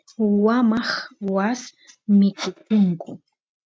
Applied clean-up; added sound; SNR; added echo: neural mask model RNNoise.